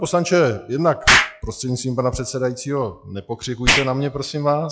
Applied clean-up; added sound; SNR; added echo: classical method log-MMSE.